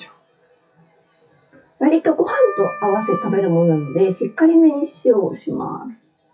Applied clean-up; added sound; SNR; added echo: classical method WPE with log-MMSE.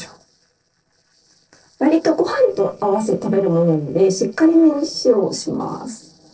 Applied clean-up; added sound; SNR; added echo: neural separator model SepFormer DNS4.